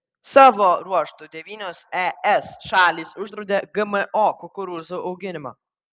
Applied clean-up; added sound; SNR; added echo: none; none; none; none.